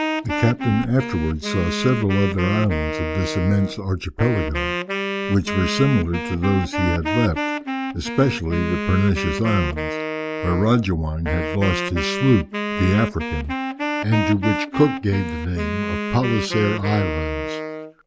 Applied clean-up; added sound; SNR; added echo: none; Wind instrument, woodwind instrument; 4 dB; none.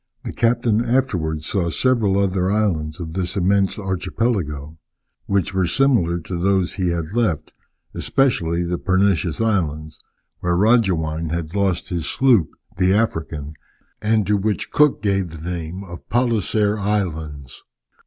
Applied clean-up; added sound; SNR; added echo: none; none; none; none.